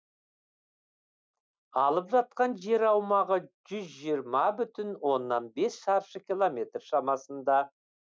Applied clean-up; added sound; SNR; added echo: none; none; none; none.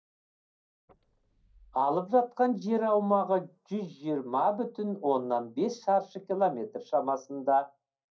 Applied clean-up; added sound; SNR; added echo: neural mask model DeepFilterNet 3.